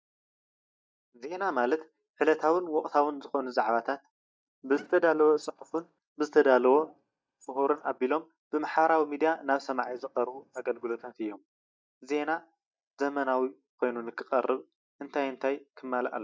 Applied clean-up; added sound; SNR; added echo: neural mask model DeepFilterNet 3.